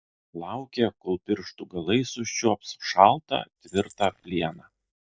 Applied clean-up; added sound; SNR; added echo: neural mask model DeepFilterNet 3.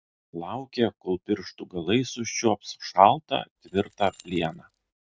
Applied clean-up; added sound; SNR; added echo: neural mask model RNNoise.